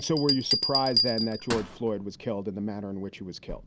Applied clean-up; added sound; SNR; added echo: none; Bell; 2 dB; none.